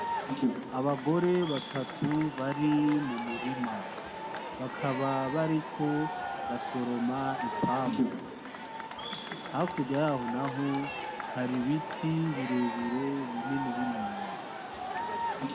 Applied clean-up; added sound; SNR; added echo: none; Crowd / Cheering; 4 dB; none.